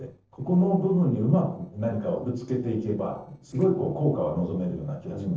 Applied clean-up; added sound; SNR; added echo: neural separator model SepFormer DNS4.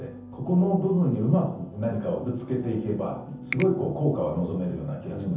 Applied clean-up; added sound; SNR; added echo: none; Finger snapping; 13 dB; reverberation time 0.7 s.